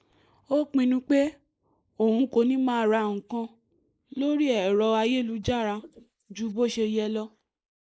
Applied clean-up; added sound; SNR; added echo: neural mask model Resemble Enhance denoiser.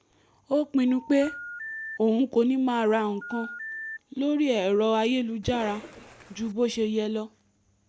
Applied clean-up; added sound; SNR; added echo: none; Cough + Telephone; 14 dB; none.